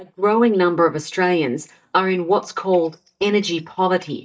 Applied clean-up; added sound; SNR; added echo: neural mask model DeepFilterNet 3.